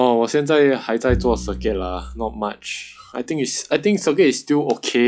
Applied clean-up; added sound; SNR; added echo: classical method log-MMSE.